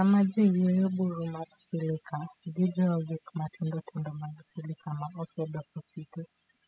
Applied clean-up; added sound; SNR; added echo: classical method spectral subtraction.